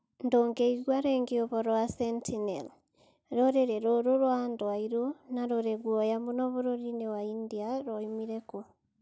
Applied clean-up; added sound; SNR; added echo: none; none; none; none.